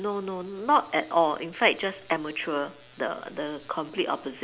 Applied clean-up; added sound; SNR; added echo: none; none; none; none.